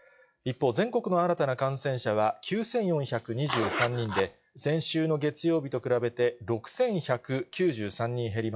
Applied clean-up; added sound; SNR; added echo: classical method log-MMSE.